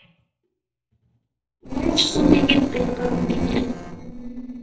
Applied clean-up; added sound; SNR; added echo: neural separator model SepFormer DNS4.